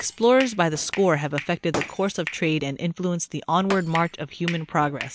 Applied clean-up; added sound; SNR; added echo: none; Hands + Shatter; 13 dB; none.